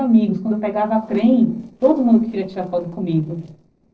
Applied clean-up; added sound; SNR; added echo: neural separator model SepFormer DNS4.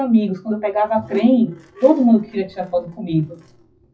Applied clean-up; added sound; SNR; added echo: classical method WPE with log-MMSE.